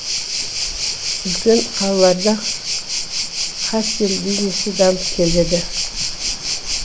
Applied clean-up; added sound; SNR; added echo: none; Waves, surf; 2 dB; none.